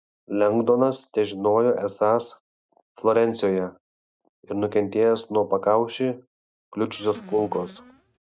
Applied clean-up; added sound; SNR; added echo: neural mask model RNNoise.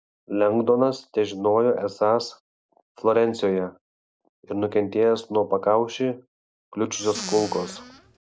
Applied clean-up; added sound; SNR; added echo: none; Squeak / Cupboard open or close; 12 dB; none.